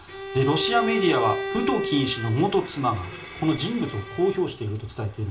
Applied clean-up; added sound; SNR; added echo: none; Bowed string instrument; 7 dB; reverberation time 0.2 s.